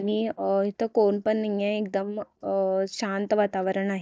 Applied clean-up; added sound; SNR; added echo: neural mask model DeepFilterNet 3.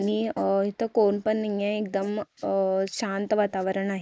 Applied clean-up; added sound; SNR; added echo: neural mask model Resemble Enhance denoiser.